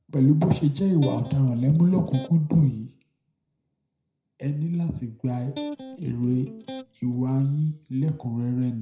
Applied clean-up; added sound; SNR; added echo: none; Electric guitar; 14 dB; reverberation time 0.4 s.